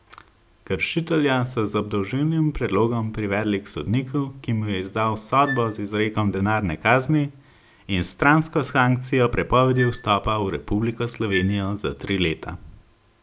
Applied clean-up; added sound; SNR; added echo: none; Wind instrument, woodwind instrument; 15 dB; none.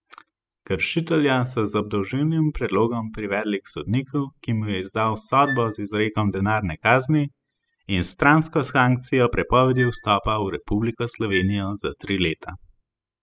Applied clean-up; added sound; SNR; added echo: classical method spectral subtraction.